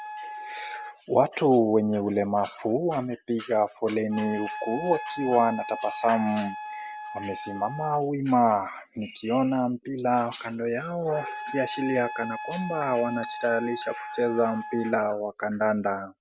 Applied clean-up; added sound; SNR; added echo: none; Wind instrument, woodwind instrument; 13 dB; none.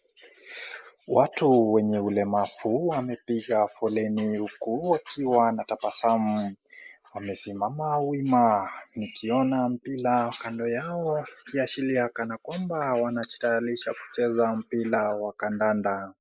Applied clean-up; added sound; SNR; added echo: neural mask model Resemble Enhance denoiser.